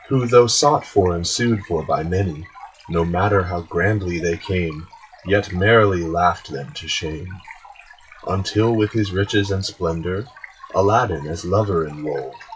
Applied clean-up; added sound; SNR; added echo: classical method WPE with log-MMSE.